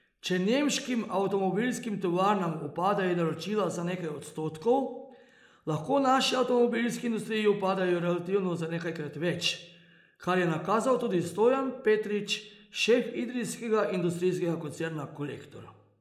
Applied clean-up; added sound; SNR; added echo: neural mask model Resemble Enhance denoiser.